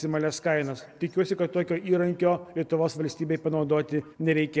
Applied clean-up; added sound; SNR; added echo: none; none; none; none.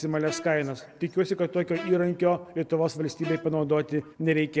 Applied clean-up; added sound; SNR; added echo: none; Bowed string instrument; 17 dB; none.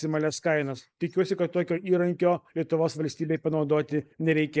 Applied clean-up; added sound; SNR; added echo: neural mask model Resemble Enhance denoiser.